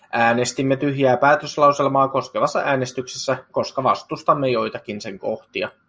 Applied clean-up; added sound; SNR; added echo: none; none; none; none.